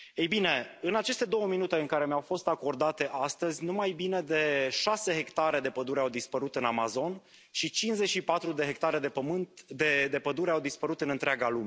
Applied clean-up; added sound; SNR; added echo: none; none; none; none.